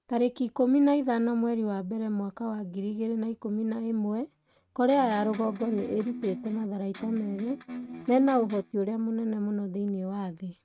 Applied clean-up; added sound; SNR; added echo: neural mask model RNNoise.